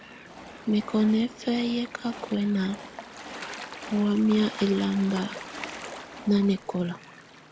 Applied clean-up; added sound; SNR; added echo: none; Gull, seagull / Waves, surf + Train; 14 dB; none.